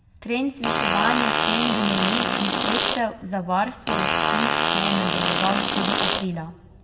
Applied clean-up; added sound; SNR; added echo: none; Fart; -4 dB; reverberation time 1.3 s.